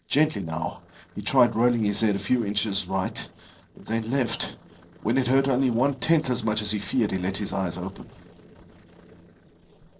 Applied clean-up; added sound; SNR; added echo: neural separator model SepFormer DNS4.